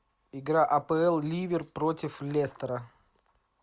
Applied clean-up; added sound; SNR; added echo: none; none; none; none.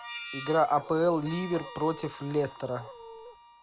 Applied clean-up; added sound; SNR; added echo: none; Dog + Harmonica; 14 dB; none.